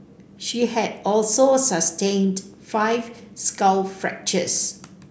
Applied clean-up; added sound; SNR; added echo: none; none; none; none.